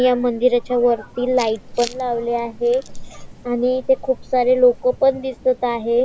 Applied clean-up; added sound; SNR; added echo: none; Rain; 18 dB; none.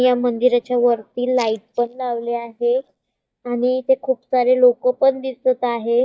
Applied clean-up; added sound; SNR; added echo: neural mask model DeepFilterNet 3.